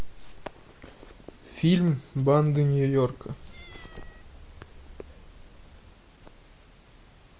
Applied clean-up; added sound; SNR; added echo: none; Cat; 20 dB; none.